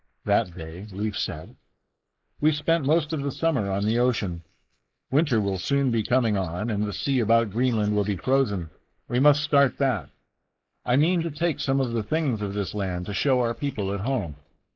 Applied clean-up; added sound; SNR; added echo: neural mask model Resemble Enhance denoiser.